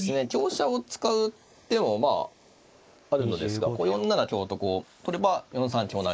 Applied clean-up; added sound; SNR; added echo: neural mask model Resemble Enhance denoiser.